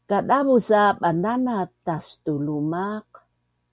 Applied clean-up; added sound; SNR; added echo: none; none; none; none.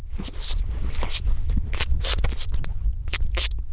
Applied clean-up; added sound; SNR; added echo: neural diffusion model UNIVERSE++.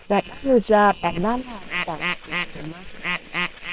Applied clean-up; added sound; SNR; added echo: neural separator model SepFormer WHAM!.